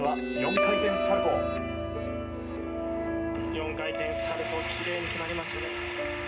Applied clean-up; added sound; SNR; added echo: none; Guitar; 2 dB; reverberation time 0.2 s.